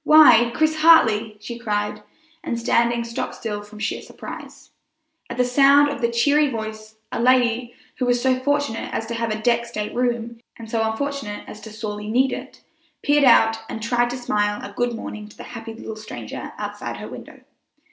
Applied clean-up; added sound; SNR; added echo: none; none; none; none.